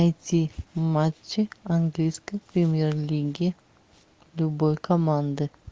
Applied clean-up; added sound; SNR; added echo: none; none; none; none.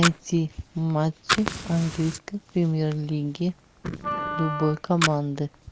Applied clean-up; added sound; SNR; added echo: none; Wind instrument, woodwind instrument + Fire; 6 dB; none.